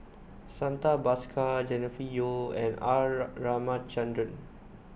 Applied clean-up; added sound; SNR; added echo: none; none; none; none.